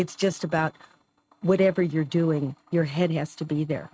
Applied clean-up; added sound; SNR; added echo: neural mask model RNNoise.